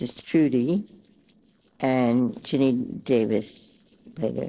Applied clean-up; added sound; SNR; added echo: neural separator model SepFormer DNS4.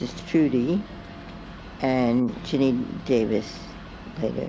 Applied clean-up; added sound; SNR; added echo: none; Boat, Water vehicle; 14 dB; none.